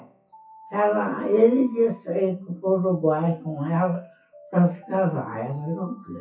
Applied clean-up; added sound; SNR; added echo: classical method WPE with log-MMSE.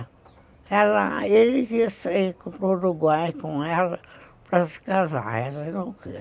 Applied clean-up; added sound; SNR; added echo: none; none; none; none.